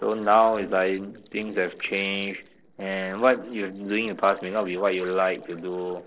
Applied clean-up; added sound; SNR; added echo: neural separator model SepFormer DNS4.